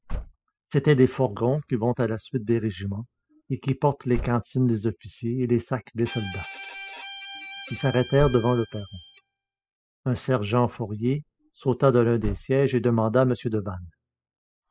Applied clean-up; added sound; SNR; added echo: classical method spectral subtraction.